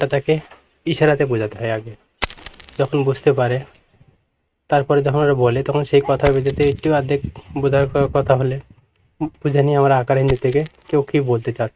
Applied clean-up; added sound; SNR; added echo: neural mask model RNNoise.